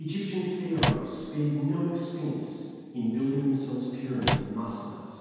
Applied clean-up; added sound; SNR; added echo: none; Microwave oven; 0 dB; reverberation time 2.1 s.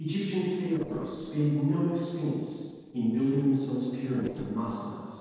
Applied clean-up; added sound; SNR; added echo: neural separator model SepFormer DNS4.